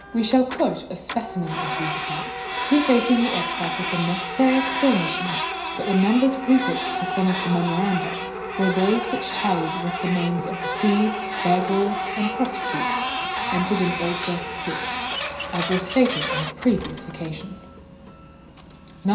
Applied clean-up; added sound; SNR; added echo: none; Printer; 3 dB; reverberation time 0.5 s.